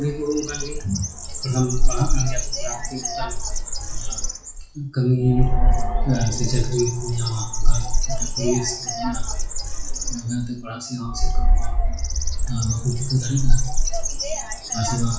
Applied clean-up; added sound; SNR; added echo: classical method WPE with log-MMSE.